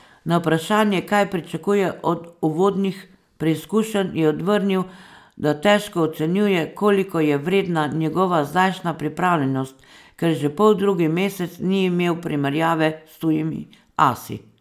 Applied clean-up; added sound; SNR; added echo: none; none; none; none.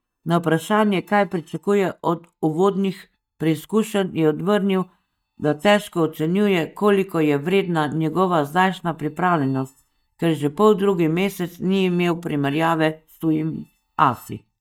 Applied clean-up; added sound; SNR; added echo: neural mask model DeepFilterNet 3.